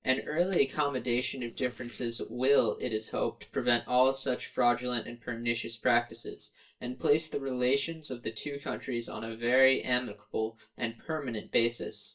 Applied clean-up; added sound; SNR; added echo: neural separator model SepFormer DNS4.